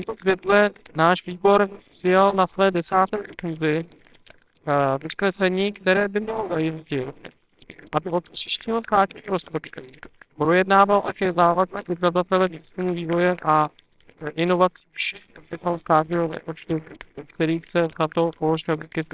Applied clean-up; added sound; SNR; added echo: neural separator model SepFormer WHAMR!.